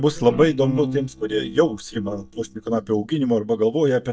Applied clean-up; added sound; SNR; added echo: neural mask model DeepFilterNet 3.